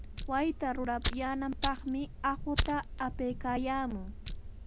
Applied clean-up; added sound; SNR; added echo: none; Fire; -1 dB; none.